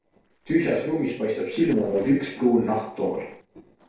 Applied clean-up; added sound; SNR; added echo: neural separator model SepFormer DNS4.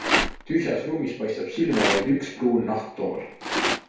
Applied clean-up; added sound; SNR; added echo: none; Rattle; 3 dB; reverberation time 0.5 s.